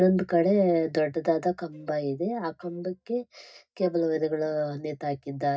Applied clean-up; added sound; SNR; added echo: neural mask model DeepFilterNet 3.